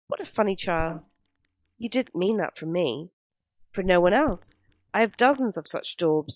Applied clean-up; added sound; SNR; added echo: neural mask model DeepFilterNet 3.